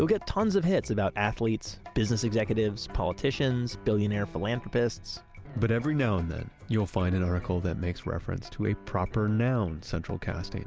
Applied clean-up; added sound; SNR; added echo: none; none; none; none.